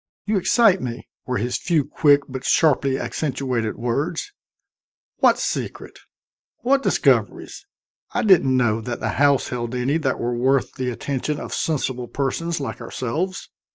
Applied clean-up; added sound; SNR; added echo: neural mask model DeepFilterNet 3.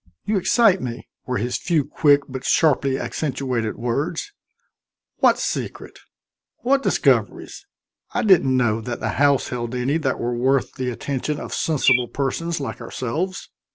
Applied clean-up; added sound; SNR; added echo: none; Bird; 5 dB; none.